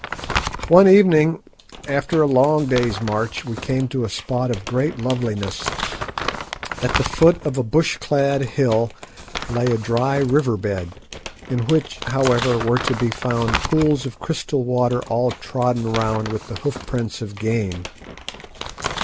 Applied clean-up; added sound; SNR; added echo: none; Crumpling, crinkling; 10 dB; none.